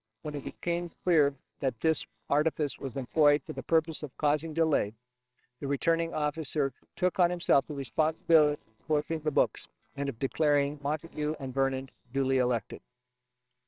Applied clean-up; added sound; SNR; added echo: neural separator model SepFormer WHAMR!.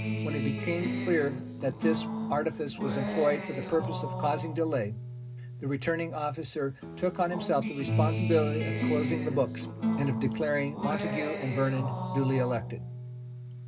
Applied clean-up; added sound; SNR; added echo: none; Acoustic guitar; 2 dB; reverberation time 0.2 s.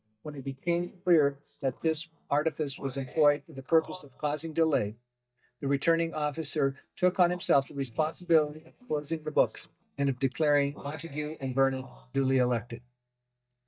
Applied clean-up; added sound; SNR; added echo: neural mask model DeepFilterNet 3.